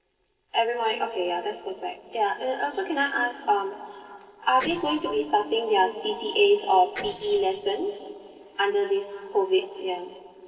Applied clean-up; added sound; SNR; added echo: neural separator model SepFormer DNS4.